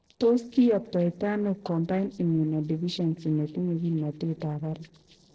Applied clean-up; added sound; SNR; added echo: neural separator model SepFormer DNS4.